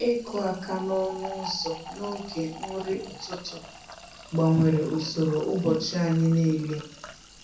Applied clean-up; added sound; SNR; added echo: none; Fill (with liquid); 15 dB; reverberation time 0.6 s.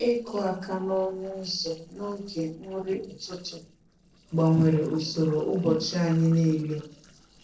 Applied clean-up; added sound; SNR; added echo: neural separator model SepFormer DNS4.